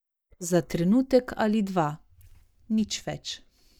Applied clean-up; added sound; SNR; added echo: neural mask model DeepFilterNet 3.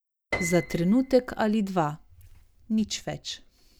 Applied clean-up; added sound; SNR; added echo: none; Piano; 11 dB; none.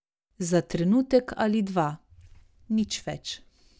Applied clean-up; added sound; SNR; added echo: none; none; none; none.